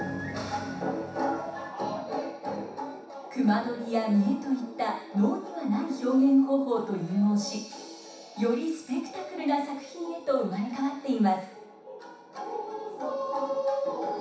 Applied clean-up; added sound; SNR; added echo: none; none; none; reverberation time 0.7 s.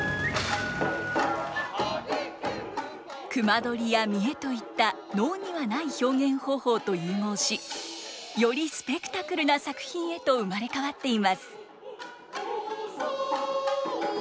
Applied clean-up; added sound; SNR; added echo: none; none; none; none.